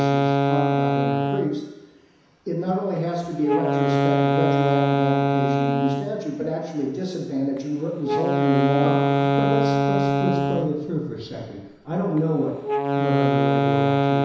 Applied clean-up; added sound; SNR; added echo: none; Wind instrument, woodwind instrument; -4 dB; reverberation time 1.0 s.